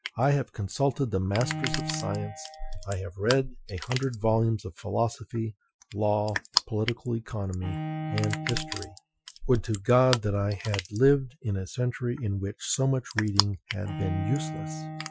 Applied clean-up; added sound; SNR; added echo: classical method Wiener filter.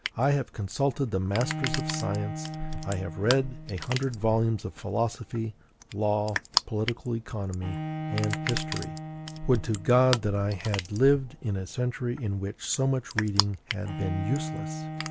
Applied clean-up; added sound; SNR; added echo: none; Bowed string instrument + Crushing; 6 dB; none.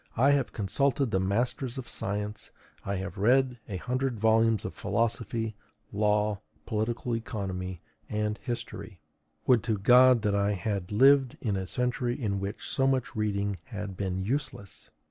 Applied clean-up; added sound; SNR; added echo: none; none; none; none.